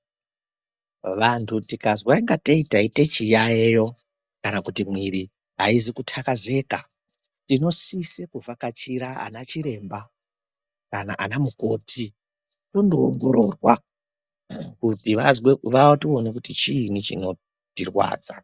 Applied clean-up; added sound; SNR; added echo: neural mask model DeepFilterNet 3.